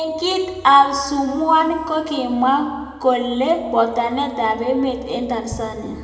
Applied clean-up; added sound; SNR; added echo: none; none; none; reverberation time 1.6 s.